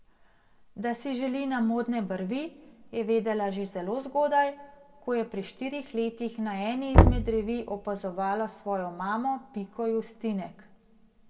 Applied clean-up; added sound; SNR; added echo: none; Knock; -5 dB; reverberation time 0.9 s.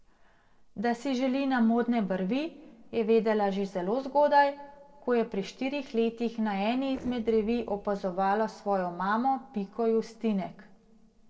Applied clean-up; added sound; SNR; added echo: neural separator model SepFormer DNS4.